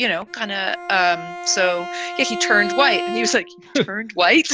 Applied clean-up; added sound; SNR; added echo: none; Bowed string instrument; 9 dB; none.